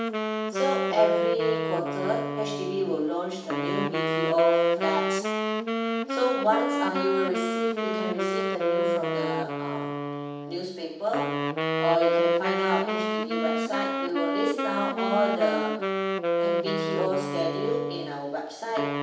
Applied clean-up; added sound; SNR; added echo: none; Wind instrument, woodwind instrument; -2 dB; reverberation time 0.8 s.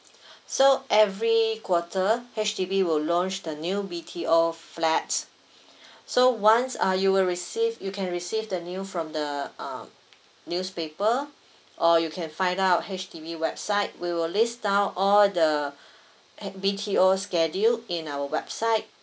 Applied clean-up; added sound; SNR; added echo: none; none; none; none.